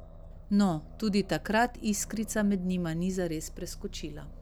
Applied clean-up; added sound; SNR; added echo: none; Aircraft; 14 dB; none.